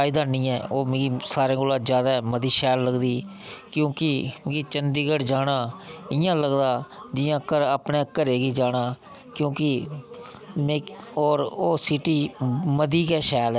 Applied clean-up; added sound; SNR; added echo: none; none; none; none.